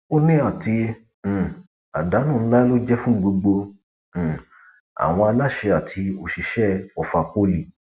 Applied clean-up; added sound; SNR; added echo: none; none; none; none.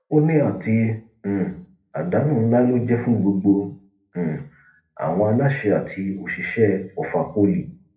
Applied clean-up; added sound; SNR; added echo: none; Telephone; 18 dB; reverberation time 0.3 s.